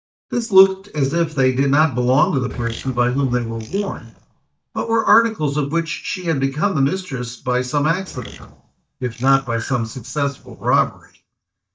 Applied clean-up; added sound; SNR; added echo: neural mask model DeepFilterNet 3.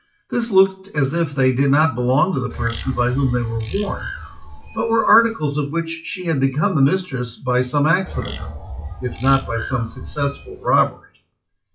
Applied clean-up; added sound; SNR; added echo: classical method WPE with log-MMSE.